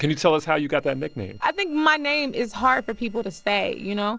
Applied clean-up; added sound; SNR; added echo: neural separator model SepFormer DNS4.